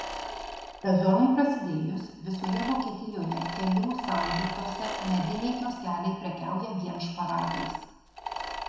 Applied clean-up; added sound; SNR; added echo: none; Mechanisms; 8 dB; reverberation time 1.0 s.